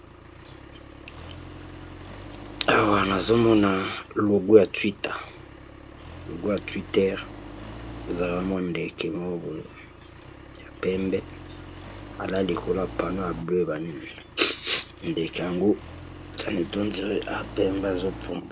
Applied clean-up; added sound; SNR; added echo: none; Accelerating, revving, vroom; 14 dB; none.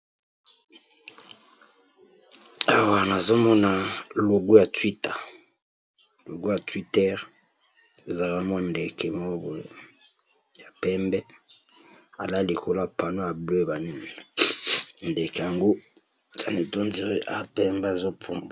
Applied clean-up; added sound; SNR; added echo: none; none; none; none.